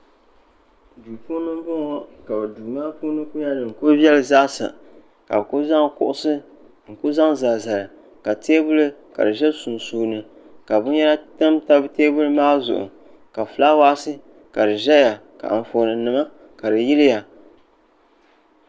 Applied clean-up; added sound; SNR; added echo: none; none; none; none.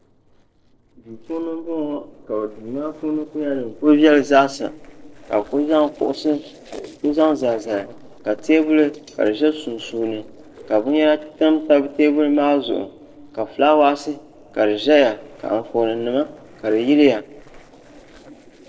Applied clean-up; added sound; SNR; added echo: neural separator model SepFormer DNS4.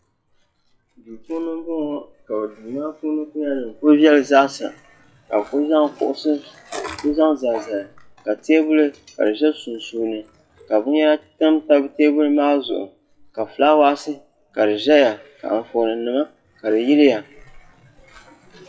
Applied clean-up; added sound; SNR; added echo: classical method WPE with log-MMSE.